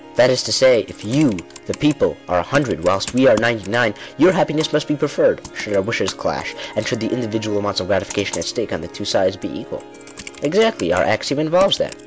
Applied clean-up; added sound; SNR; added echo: none; Computer keyboard + Harp; 17 dB; none.